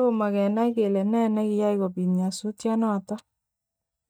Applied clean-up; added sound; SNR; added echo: neural mask model DeepFilterNet 3.